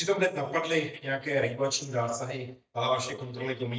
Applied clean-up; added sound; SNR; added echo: neural mask model DeepFilterNet 3.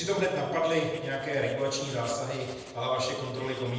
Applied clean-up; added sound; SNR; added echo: none; Writing; 18 dB; reverberation time 1.0 s.